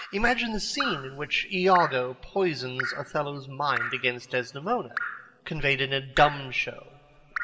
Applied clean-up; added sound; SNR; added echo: none; Drip; 10 dB; reverberation time 2.3 s.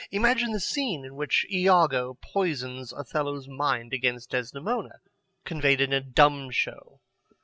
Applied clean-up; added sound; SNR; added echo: none; none; none; none.